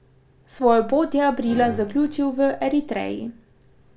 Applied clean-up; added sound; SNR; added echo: none; Musical instrument; 17 dB; none.